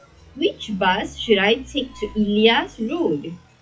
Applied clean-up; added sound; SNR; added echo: classical method WPE with log-MMSE.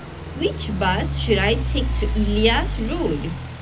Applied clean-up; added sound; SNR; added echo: none; Idling / Truck; 1 dB; reverberation time 0.4 s.